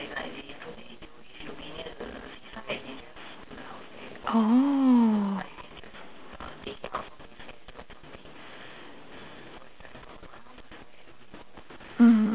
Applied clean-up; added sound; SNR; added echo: none; none; none; none.